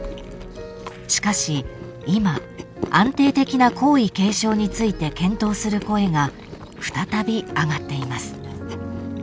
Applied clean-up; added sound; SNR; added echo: none; Chewing, mastication; 16 dB; none.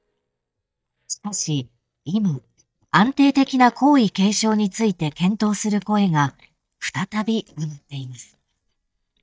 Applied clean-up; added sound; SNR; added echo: neural mask model DeepFilterNet 3.